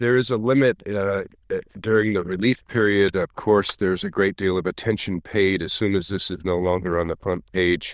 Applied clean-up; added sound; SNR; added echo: neural diffusion model UNIVERSE++.